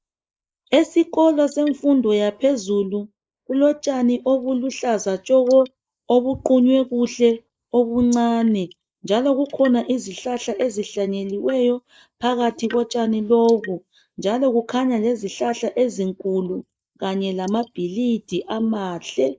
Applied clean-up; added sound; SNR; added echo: neural mask model Resemble Enhance denoiser.